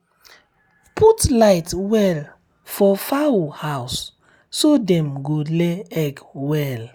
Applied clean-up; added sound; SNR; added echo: none; none; none; none.